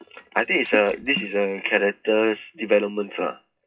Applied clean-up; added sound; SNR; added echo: classical method WPE with log-MMSE.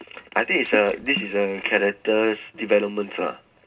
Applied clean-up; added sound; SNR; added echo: none; Water / Splash, splatter; 15 dB; reverberation time 0.2 s.